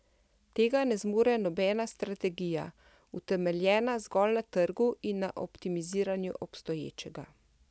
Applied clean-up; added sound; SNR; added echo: none; none; none; none.